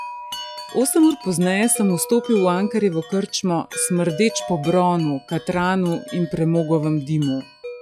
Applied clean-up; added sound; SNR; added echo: classical method log-MMSE.